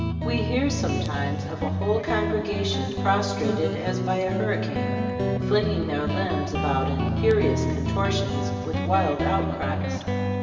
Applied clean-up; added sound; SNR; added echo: none; Guitar; -1 dB; reverberation time 2.6 s.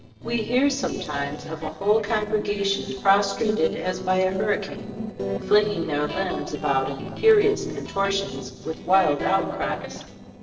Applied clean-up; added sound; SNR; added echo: neural separator model SepFormer DNS4.